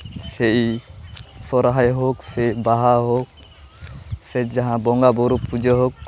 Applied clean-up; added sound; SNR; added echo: none; none; none; none.